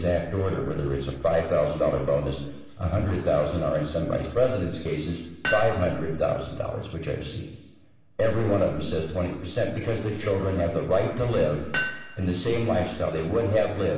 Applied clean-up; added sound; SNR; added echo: none; Hammer; 9 dB; reverberation time 0.9 s.